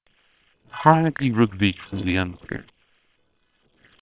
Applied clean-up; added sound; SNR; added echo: neural separator model SepFormer WHAM!.